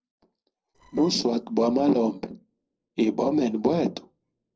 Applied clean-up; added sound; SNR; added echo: neural separator model SepFormer DNS4.